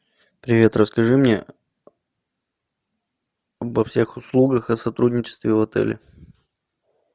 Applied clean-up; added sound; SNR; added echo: none; none; none; none.